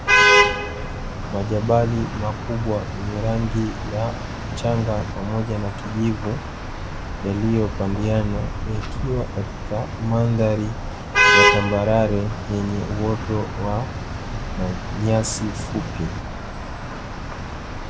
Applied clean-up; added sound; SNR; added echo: none; Traffic noise, roadway noise / Vehicle horn, car horn, honking; -1 dB; none.